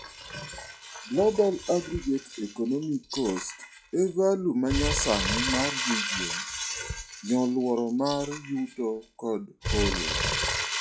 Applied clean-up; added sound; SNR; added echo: classical method log-MMSE.